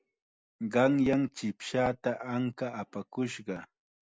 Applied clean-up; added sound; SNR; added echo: none; none; none; none.